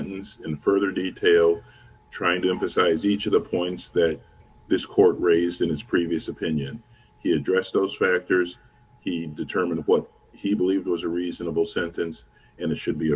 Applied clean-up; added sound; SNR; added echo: none; none; none; none.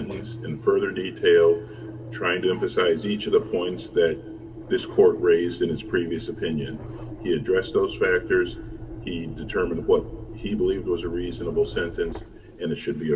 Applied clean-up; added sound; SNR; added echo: none; Engine; 13 dB; reverberation time 1.9 s.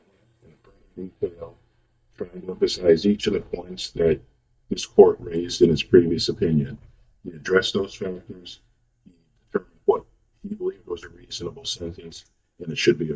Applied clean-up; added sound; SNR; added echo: neural mask model DeepFilterNet 3.